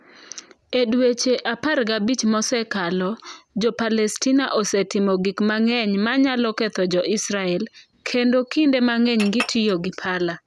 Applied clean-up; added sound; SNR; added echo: none; Chink, clink; 11 dB; none.